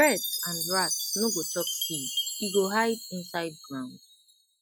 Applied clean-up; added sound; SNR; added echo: none; Chime; 3 dB; none.